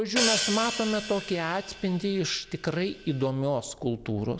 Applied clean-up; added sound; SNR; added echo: none; Hi-hat; 5 dB; none.